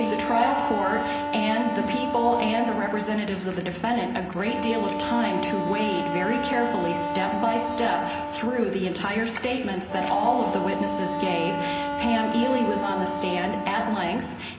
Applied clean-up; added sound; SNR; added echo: none; Wind instrument, woodwind instrument; 4 dB; reverberation time 0.3 s.